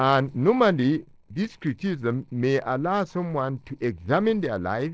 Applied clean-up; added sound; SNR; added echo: neural separator model SepFormer DNS4.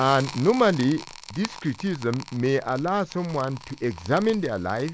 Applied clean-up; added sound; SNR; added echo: none; Crackle; 17 dB; none.